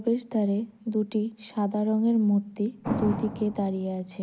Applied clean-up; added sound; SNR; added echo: none; none; none; none.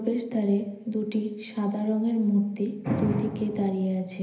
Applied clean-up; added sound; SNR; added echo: none; none; none; reverberation time 1.4 s.